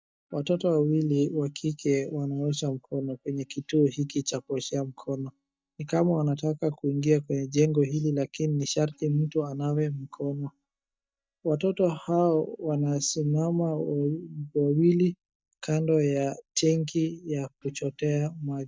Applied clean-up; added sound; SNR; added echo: neural mask model DeepFilterNet 3.